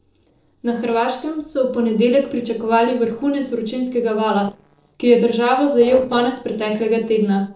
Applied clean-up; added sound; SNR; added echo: neural separator model SepFormer DNS4.